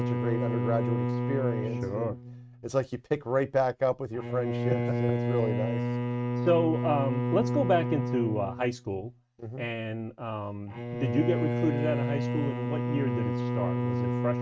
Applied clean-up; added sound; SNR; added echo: neural mask model RNNoise.